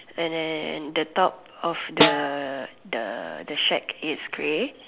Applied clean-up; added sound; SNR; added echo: none; Snare drum; -2 dB; none.